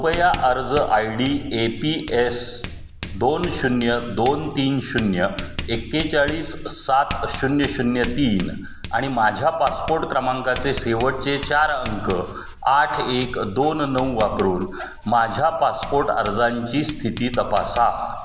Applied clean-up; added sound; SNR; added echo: none; Writing; 11 dB; none.